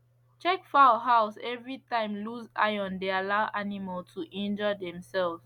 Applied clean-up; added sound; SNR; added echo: none; none; none; none.